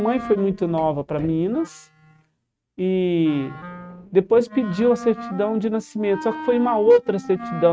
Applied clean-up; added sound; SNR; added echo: neural mask model RNNoise.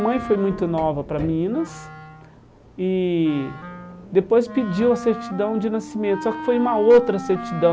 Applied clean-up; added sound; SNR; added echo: none; Wind instrument, woodwind instrument; 13 dB; none.